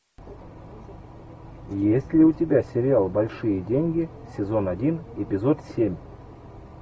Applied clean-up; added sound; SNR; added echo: none; none; none; none.